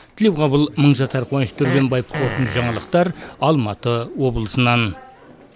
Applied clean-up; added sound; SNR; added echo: none; Fart; 9 dB; none.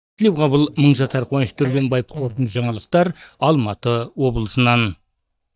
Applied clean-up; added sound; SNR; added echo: neural mask model DeepFilterNet 3.